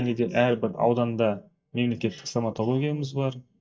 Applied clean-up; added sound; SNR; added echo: neural mask model DeepFilterNet 3.